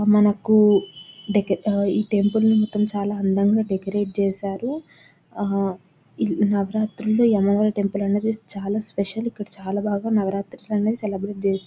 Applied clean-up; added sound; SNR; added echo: none; none; none; none.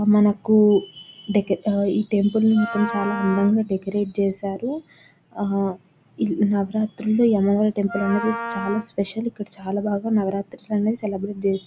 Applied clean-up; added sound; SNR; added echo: none; Wind instrument, woodwind instrument; 9 dB; none.